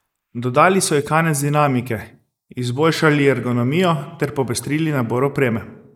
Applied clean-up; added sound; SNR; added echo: neural mask model Resemble Enhance denoiser.